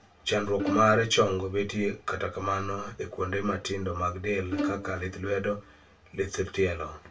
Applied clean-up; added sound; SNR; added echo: none; Bowed string instrument; 8 dB; reverberation time 0.2 s.